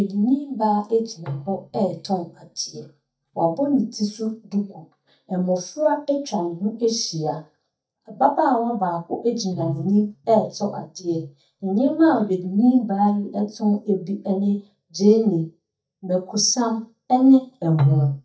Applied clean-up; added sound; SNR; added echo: neural mask model DeepFilterNet 3.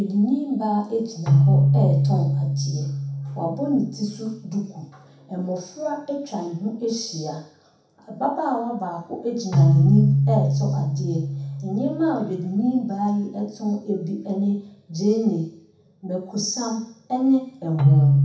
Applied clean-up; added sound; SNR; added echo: none; Keyboard (musical); -1 dB; reverberation time 0.7 s.